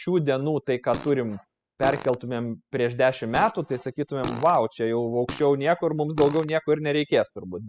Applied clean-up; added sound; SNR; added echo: classical method spectral subtraction.